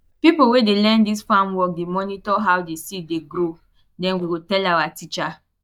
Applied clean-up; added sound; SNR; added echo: neural mask model DeepFilterNet 3.